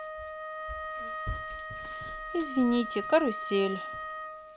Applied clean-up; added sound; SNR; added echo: none; Wind instrument, woodwind instrument; 6 dB; none.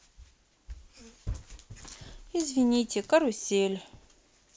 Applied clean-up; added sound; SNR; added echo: none; none; none; none.